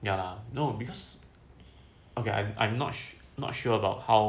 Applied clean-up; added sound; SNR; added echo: none; none; none; none.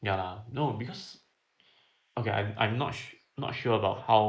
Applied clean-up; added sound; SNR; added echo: neural mask model Resemble Enhance denoiser.